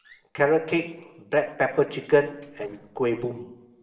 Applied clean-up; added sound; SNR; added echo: neural separator model SepFormer DNS4.